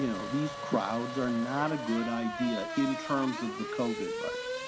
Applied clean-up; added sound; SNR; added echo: none; Race car, auto racing / Accelerating, revving, vroom; 6 dB; none.